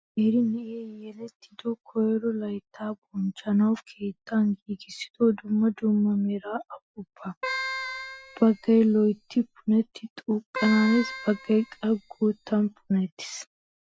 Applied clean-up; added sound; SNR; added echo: classical method Wiener filter.